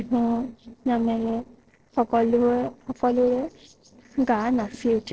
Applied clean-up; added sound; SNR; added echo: neural separator model SepFormer DNS4.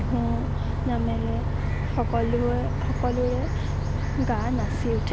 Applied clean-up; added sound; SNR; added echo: none; Bus; -3 dB; none.